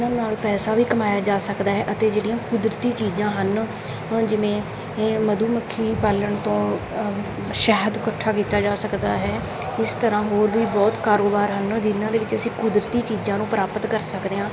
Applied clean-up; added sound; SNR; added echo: none; none; none; none.